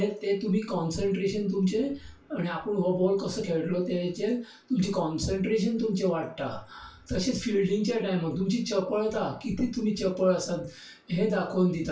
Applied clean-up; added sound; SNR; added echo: none; none; none; reverberation time 0.3 s.